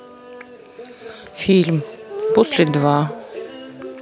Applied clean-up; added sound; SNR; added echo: none; none; none; none.